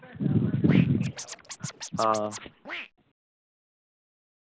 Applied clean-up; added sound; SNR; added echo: none; Scratching (performance technique); 12 dB; none.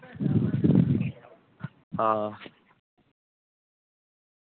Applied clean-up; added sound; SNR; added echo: none; none; none; none.